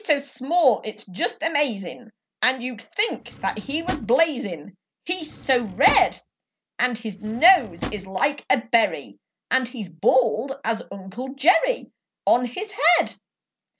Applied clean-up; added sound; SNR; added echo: none; Drawer open or close; 13 dB; none.